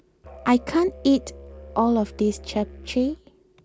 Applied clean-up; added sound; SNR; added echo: none; Musical instrument; 18 dB; none.